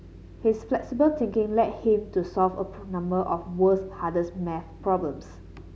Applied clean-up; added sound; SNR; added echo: none; none; none; none.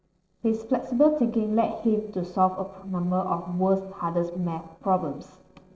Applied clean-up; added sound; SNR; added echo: neural separator model SepFormer DNS4.